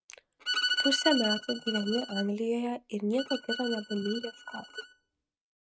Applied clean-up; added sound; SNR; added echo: neural mask model RNNoise.